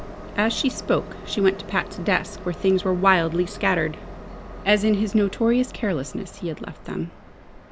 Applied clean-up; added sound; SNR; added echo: none; Train; 14 dB; none.